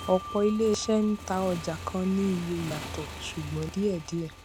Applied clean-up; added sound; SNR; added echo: none; Motorcycle / Engine + Bell; 12 dB; none.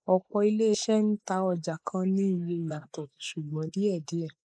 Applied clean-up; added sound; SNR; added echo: neural mask model Resemble Enhance denoiser.